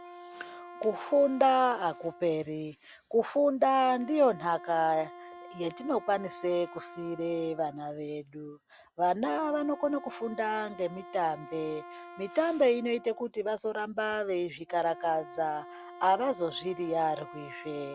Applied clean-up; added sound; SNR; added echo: none; Wind instrument, woodwind instrument; 18 dB; none.